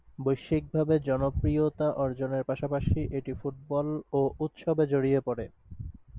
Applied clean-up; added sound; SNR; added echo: none; none; none; none.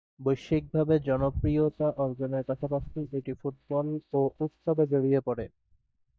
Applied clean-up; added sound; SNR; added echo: neural mask model DeepFilterNet 3.